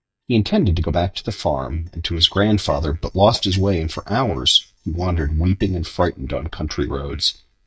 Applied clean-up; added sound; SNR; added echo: neural mask model DeepFilterNet 3.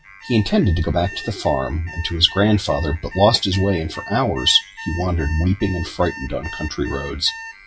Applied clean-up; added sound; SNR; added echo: classical method WPE with log-MMSE.